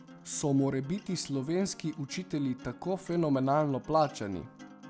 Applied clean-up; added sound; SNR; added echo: none; Acoustic guitar; 19 dB; none.